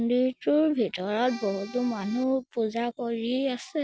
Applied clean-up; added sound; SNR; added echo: none; Accordion; 17 dB; none.